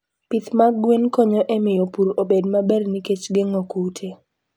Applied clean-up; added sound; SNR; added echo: none; none; none; none.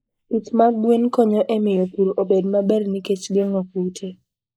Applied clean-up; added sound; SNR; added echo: neural mask model Resemble Enhance denoiser.